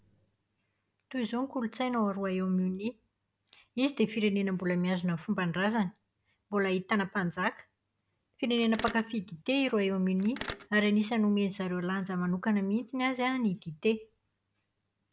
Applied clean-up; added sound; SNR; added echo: none; Mechanisms; 4 dB; none.